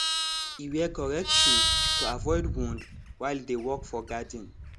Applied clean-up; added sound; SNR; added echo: none; Livestock, farm animals, working animals; -4 dB; none.